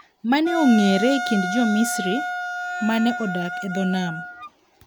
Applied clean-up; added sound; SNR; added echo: none; Wind instrument, woodwind instrument; 6 dB; none.